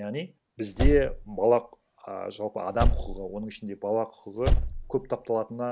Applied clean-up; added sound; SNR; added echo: none; Slam / Car; -2 dB; none.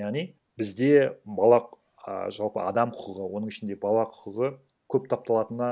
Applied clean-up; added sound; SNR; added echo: none; none; none; none.